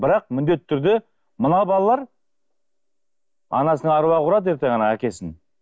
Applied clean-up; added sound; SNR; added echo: none; none; none; none.